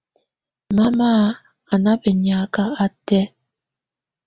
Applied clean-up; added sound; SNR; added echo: none; none; none; none.